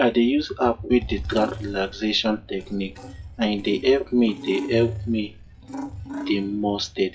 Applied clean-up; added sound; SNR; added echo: classical method WPE with log-MMSE.